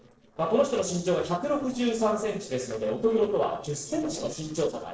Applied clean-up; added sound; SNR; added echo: neural separator model SepFormer DNS4.